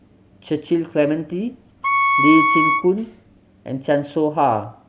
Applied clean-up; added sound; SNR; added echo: none; Wind instrument, woodwind instrument; -2 dB; none.